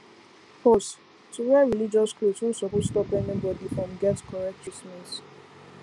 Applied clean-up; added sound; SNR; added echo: none; none; none; none.